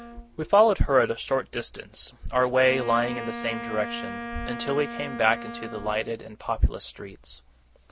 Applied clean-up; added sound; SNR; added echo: none; Wind instrument, woodwind instrument; 12 dB; none.